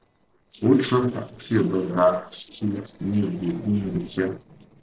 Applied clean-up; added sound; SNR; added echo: neural separator model SepFormer DNS4.